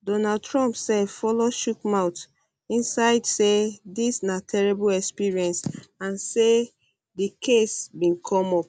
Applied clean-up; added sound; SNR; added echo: none; none; none; none.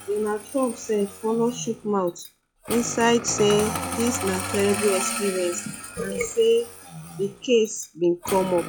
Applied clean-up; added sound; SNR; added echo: classical method log-MMSE.